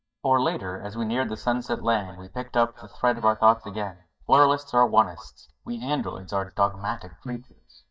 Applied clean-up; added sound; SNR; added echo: neural mask model DeepFilterNet 3.